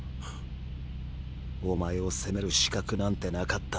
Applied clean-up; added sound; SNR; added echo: none; none; none; none.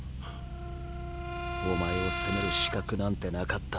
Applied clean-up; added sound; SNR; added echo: none; Brass instrument; 5 dB; none.